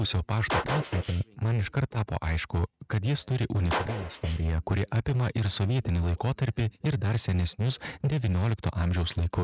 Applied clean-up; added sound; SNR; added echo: neural mask model RNNoise.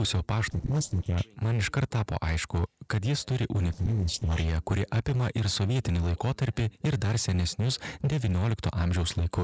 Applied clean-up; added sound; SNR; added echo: neural separator model SepFormer DNS4.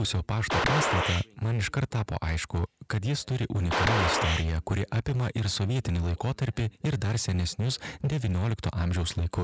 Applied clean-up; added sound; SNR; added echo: none; Gunshot, gunfire; 0 dB; none.